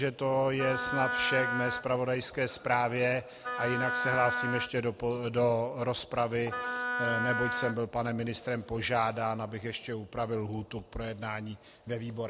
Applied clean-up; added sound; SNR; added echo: none; Wind instrument, woodwind instrument; 3 dB; none.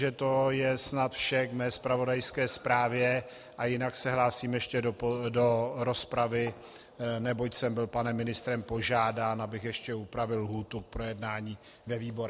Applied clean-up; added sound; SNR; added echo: none; none; none; none.